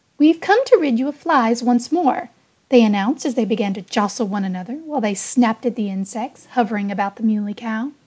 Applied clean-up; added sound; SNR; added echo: none; none; none; none.